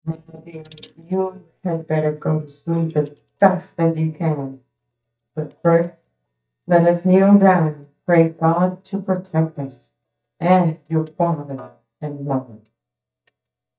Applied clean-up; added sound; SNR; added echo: neural mask model DeepFilterNet 3.